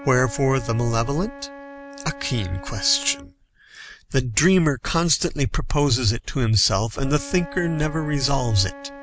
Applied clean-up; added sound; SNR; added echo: none; Wind instrument, woodwind instrument; 18 dB; none.